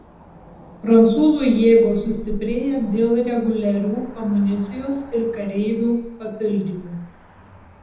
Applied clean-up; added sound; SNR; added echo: none; Cricket / Motor vehicle (road); 18 dB; reverberation time 1.0 s.